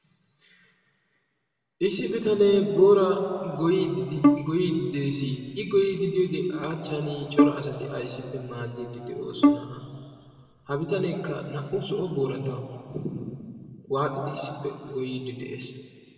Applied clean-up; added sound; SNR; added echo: none; Bowed string instrument; -1 dB; reverberation time 2.5 s.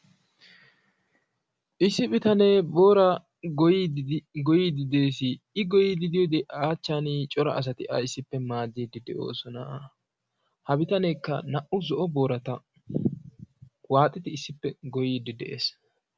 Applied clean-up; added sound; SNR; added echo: none; none; none; none.